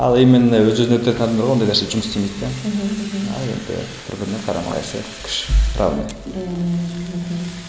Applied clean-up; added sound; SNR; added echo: none; Fire; 19 dB; none.